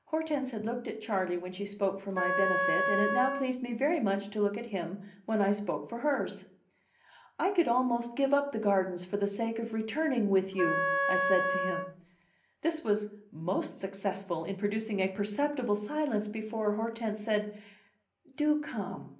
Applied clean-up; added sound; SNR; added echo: none; Wind instrument, woodwind instrument; 0 dB; reverberation time 0.5 s.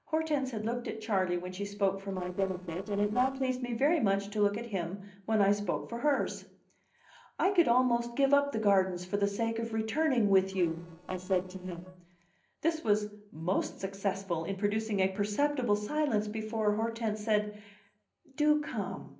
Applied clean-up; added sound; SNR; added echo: neural separator model SepFormer DNS4.